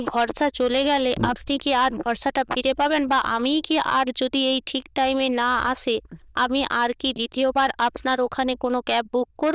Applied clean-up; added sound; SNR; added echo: neural diffusion model UNIVERSE++.